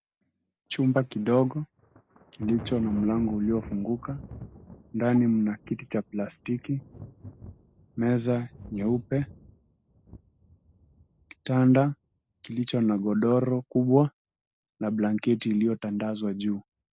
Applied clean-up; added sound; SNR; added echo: none; Thunder; 20 dB; none.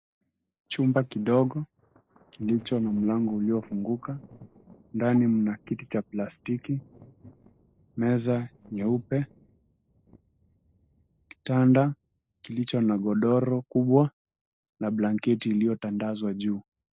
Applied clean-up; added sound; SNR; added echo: neural separator model SepFormer DNS4.